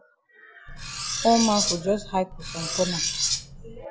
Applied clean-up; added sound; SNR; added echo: none; Cutlery, silverware; 2 dB; none.